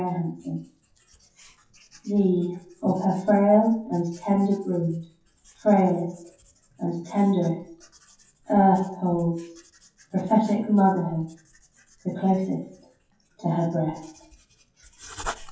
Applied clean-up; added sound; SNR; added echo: classical method WPE with log-MMSE.